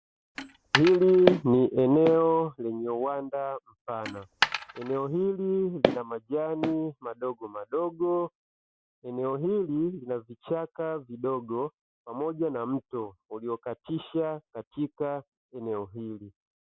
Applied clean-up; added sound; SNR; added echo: none; Coin (dropping) + Walk, footsteps; 4 dB; none.